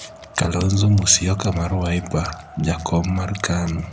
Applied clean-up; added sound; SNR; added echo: none; Wind instrument, woodwind instrument + Wind; 19 dB; none.